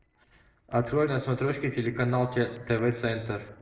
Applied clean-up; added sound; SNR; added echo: neural separator model SepFormer DNS4.